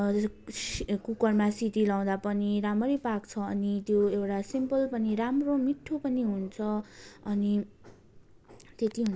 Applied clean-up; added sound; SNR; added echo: none; none; none; none.